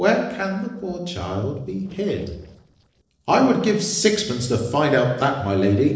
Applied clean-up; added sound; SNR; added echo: neural separator model SepFormer DNS4.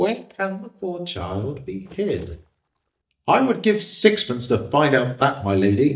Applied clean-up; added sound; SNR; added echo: neural mask model DeepFilterNet 3.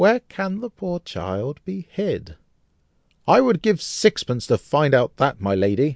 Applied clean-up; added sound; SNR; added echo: none; none; none; none.